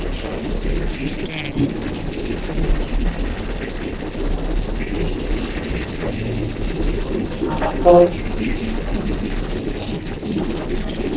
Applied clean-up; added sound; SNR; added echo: neural separator model SepFormer DNS4.